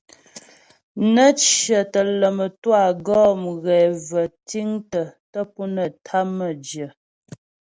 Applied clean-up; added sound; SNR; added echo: none; none; none; none.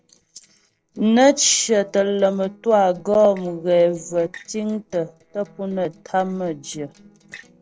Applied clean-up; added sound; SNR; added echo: neural separator model SepFormer DNS4.